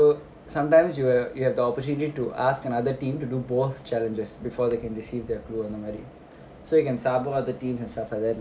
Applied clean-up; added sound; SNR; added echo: none; none; none; none.